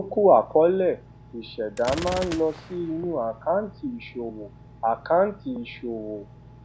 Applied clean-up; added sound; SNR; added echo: none; Engine + Gunshot, gunfire; 16 dB; none.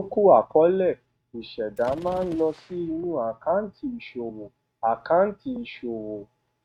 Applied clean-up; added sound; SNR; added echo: neural mask model RNNoise.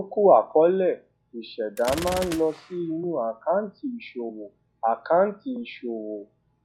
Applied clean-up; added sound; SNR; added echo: classical method log-MMSE.